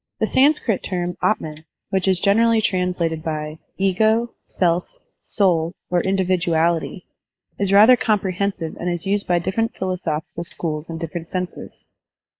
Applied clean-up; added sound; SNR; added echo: neural mask model Resemble Enhance denoiser.